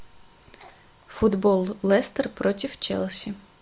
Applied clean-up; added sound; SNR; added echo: none; none; none; none.